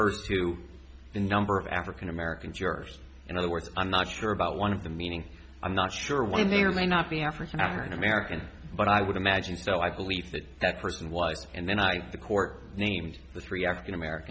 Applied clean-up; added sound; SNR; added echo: none; none; none; none.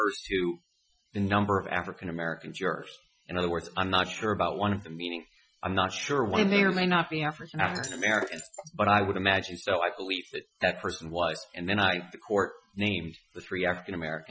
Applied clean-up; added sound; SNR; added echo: classical method Wiener filter.